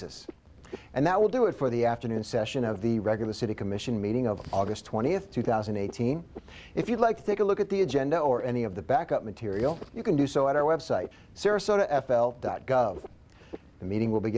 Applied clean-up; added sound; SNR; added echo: none; Frog; 19 dB; none.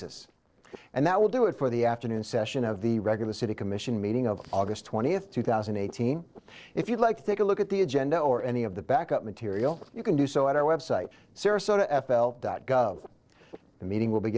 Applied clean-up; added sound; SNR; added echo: neural separator model SepFormer DNS4.